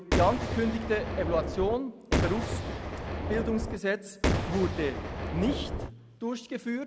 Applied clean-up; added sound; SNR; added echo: none; Boom; 0 dB; none.